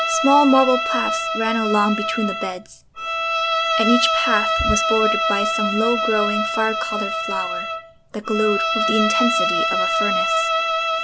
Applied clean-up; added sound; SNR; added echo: none; Bowed string instrument; -1 dB; none.